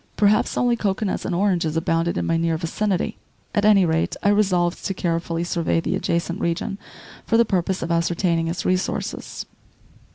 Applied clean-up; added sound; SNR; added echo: none; none; none; none.